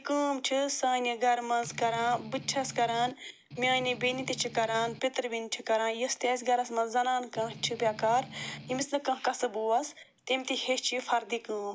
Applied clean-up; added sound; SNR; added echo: none; Strum; 15 dB; none.